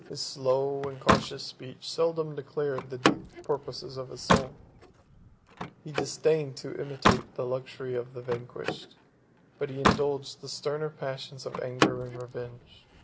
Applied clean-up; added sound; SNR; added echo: none; Slam; 0 dB; none.